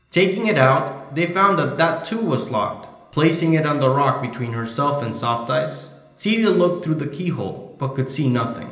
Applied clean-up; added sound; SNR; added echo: none; none; none; reverberation time 0.9 s.